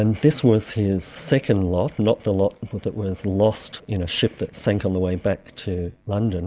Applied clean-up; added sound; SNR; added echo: none; none; none; none.